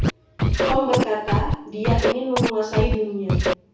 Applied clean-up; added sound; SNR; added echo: none; Scratching (performance technique); -2 dB; reverberation time 0.6 s.